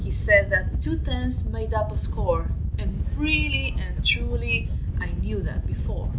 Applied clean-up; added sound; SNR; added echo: none; Wind / Boat, Water vehicle; -1 dB; none.